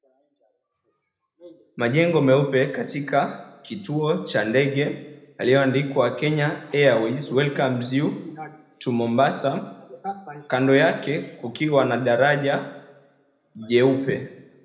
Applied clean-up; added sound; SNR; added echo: none; none; none; reverberation time 0.8 s.